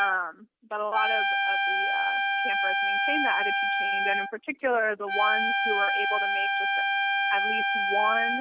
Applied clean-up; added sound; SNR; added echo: none; Trumpet; -5 dB; none.